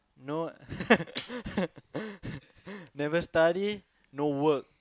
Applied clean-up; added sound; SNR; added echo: none; none; none; none.